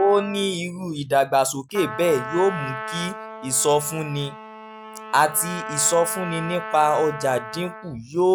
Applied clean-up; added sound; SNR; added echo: none; Trumpet; 11 dB; none.